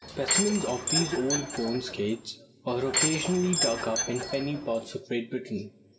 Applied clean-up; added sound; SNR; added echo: none; Door / Chime; 1 dB; reverberation time 1.4 s.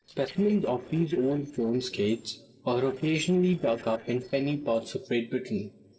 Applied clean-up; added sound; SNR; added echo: neural separator model SepFormer DNS4.